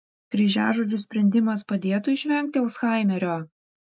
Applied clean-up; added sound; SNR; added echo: none; none; none; none.